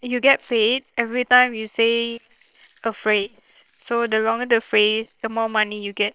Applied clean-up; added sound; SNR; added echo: neural separator model SepFormer WHAM!.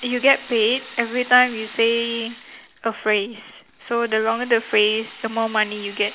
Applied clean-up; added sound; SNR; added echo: none; Rattle (instrument); 20 dB; none.